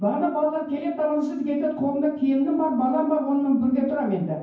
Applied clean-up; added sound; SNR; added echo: none; none; none; reverberation time 0.9 s.